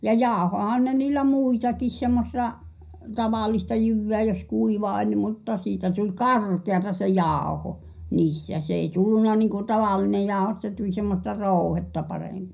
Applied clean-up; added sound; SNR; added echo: none; none; none; reverberation time 0.4 s.